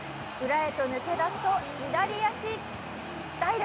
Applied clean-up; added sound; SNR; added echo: none; none; none; none.